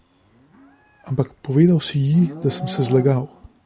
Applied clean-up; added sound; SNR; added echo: none; Livestock, farm animals, working animals; 17 dB; none.